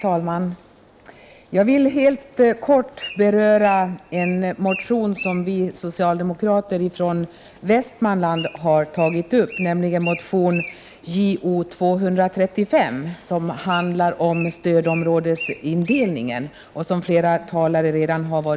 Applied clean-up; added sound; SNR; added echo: none; Bird; 18 dB; none.